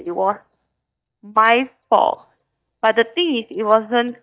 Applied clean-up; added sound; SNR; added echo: neural mask model DeepFilterNet 3.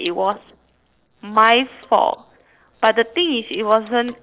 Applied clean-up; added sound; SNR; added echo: neural separator model SepFormer DNS4.